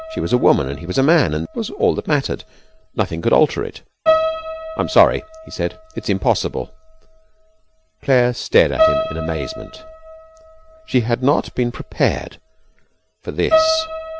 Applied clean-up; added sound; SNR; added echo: none; Piano; 6 dB; none.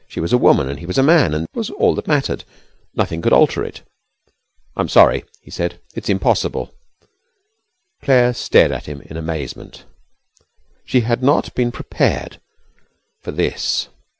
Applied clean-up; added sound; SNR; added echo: none; none; none; none.